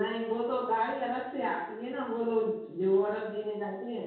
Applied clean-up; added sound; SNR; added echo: none; none; none; reverberation time 0.6 s.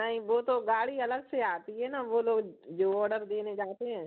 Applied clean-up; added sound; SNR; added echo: none; none; none; none.